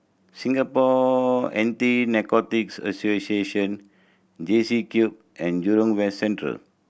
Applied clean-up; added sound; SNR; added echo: none; none; none; none.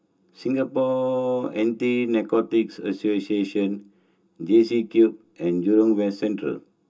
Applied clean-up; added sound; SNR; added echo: none; none; none; reverberation time 0.2 s.